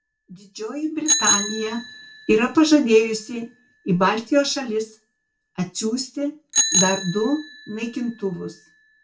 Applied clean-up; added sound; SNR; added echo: none; Bicycle bell; 5 dB; reverberation time 0.2 s.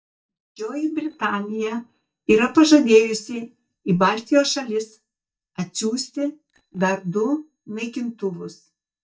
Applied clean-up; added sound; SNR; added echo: neural mask model DeepFilterNet 3.